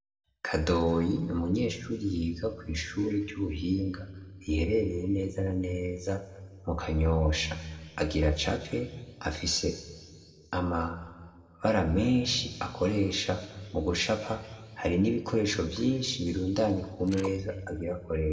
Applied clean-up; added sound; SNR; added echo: neural separator model SepFormer DNS4.